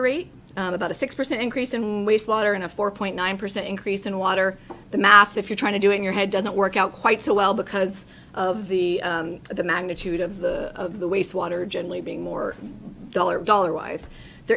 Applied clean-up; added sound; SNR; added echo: none; none; none; none.